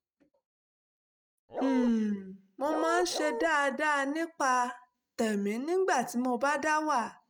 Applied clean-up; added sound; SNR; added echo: neural mask model RNNoise.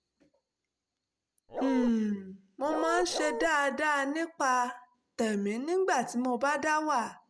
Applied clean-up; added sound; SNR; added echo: none; Bark; 4 dB; none.